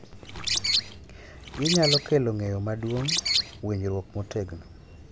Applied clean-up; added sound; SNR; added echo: none; Bird; -1 dB; none.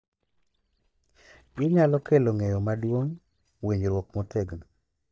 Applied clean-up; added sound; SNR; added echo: neural mask model DeepFilterNet 3.